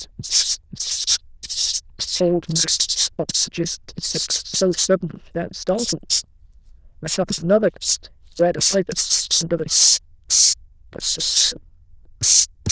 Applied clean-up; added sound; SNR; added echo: neural diffusion model UNIVERSE++.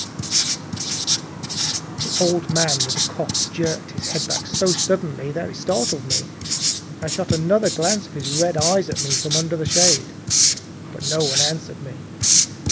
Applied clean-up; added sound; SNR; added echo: none; Writing; -2 dB; none.